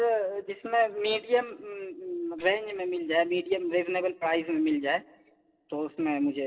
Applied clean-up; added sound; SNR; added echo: neural separator model SepFormer DNS4.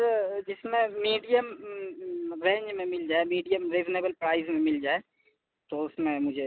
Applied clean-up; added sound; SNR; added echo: none; none; none; none.